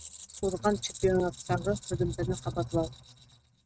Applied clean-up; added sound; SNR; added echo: neural mask model RNNoise.